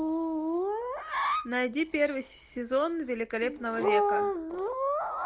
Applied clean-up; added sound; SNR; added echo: none; none; none; none.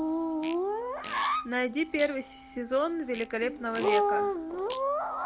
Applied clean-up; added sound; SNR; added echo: none; Fart + Wind instrument, woodwind instrument; 18 dB; none.